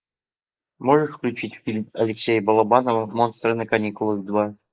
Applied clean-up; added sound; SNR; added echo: neural mask model Resemble Enhance denoiser.